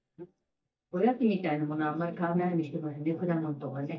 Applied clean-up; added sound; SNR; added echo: neural mask model DeepFilterNet 3.